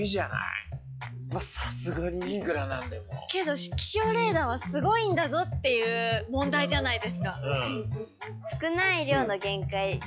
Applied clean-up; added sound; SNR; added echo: classical method log-MMSE.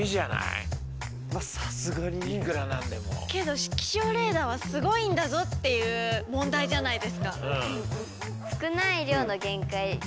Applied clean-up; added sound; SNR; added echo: none; Dog; 18 dB; none.